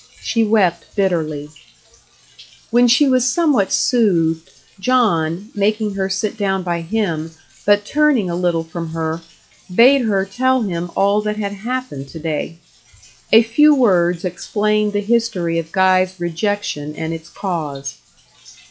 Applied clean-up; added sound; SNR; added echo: classical method log-MMSE.